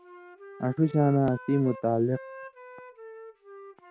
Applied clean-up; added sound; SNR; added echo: none; Wind instrument, woodwind instrument; 17 dB; none.